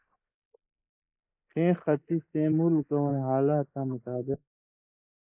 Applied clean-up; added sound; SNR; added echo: neural mask model Resemble Enhance denoiser.